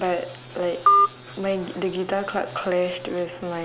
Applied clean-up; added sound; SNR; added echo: none; Telephone; -4 dB; none.